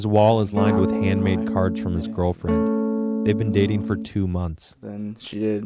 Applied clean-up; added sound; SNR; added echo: none; Electric guitar / Strum; 1 dB; none.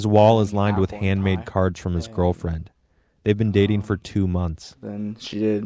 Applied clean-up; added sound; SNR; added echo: none; none; none; none.